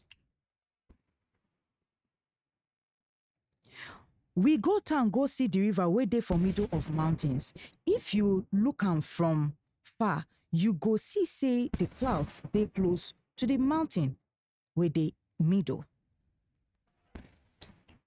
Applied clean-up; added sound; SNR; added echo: neural mask model RNNoise.